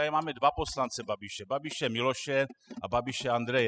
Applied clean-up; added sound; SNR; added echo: classical method spectral subtraction.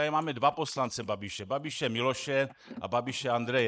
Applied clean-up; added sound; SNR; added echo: neural mask model Resemble Enhance denoiser.